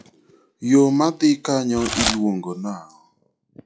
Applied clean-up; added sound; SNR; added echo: classical method log-MMSE.